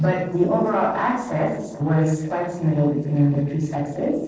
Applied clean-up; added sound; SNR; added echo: neural separator model SepFormer DNS4.